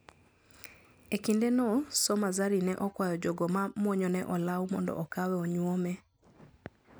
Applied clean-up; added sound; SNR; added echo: none; none; none; none.